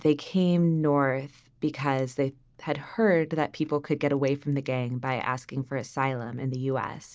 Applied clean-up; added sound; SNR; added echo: none; none; none; none.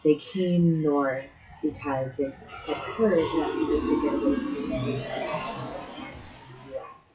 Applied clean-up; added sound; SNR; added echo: classical method WPE with log-MMSE.